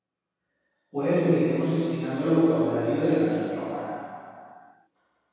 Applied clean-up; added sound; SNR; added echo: none; none; none; reverberation time 2.2 s.